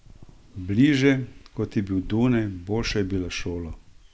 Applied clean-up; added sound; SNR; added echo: none; none; none; none.